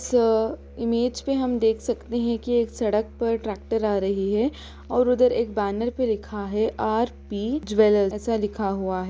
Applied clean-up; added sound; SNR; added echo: none; Musical instrument; 20 dB; none.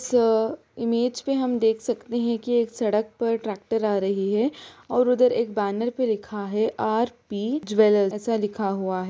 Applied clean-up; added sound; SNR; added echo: none; none; none; none.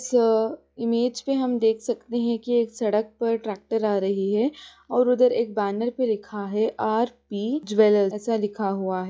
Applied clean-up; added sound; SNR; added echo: classical method log-MMSE.